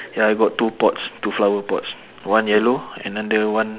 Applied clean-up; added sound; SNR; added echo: none; none; none; none.